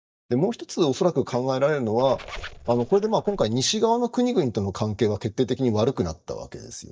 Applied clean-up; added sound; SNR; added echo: neural mask model DeepFilterNet 3.